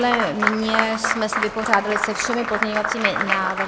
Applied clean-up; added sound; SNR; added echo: none; Applause; 0 dB; none.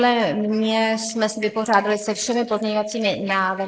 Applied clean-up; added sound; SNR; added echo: neural mask model Resemble Enhance denoiser.